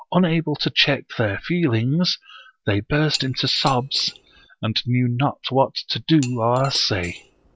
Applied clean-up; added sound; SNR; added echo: none; Cutlery, silverware / Dishes, pots, and pans; 18 dB; none.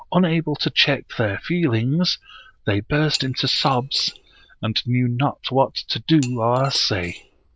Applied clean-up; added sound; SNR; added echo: neural diffusion model UNIVERSE++.